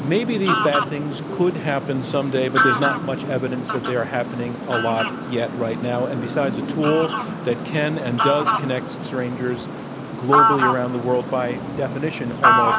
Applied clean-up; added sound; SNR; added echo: none; Fowl; 0 dB; none.